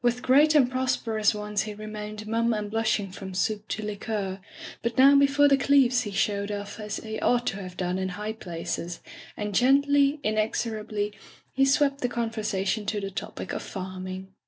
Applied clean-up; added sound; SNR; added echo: none; none; none; none.